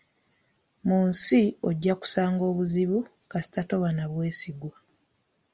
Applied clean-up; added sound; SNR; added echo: none; none; none; none.